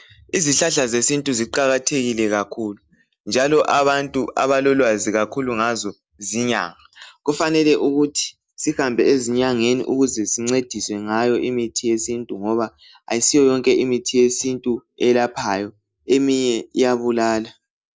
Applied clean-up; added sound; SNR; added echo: none; none; none; none.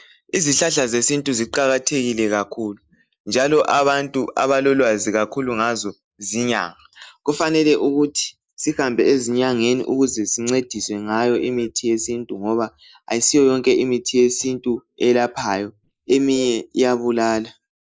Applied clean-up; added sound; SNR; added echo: neural mask model Resemble Enhance denoiser.